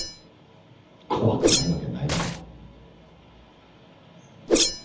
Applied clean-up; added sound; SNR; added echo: none; Whoosh, swoosh, swish; -2 dB; reverberation time 0.8 s.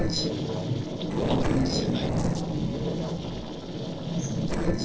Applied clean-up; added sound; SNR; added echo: neural separator model SepFormer DNS4.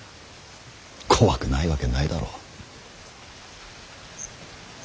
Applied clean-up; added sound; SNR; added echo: none; none; none; none.